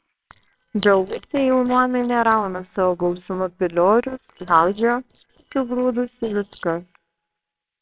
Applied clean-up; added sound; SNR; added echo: neural separator model SepFormer WHAMR!.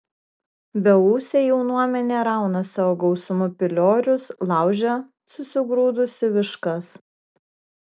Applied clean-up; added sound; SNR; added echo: none; none; none; none.